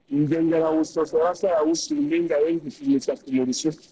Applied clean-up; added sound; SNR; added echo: neural separator model SepFormer DNS4.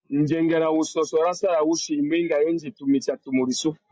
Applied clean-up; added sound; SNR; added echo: none; none; none; none.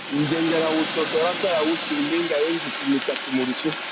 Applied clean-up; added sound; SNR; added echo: none; Fire; 4 dB; none.